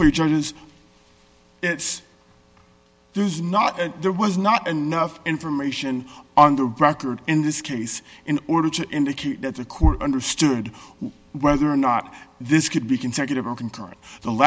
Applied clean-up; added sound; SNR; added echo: none; none; none; none.